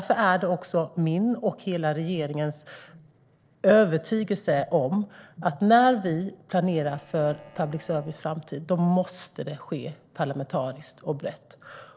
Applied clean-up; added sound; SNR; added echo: neural separator model SepFormer DNS4.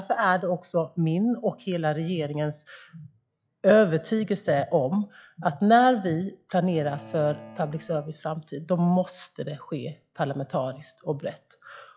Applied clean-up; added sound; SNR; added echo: classical method log-MMSE.